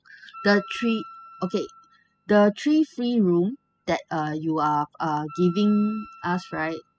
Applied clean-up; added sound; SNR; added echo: classical method spectral subtraction.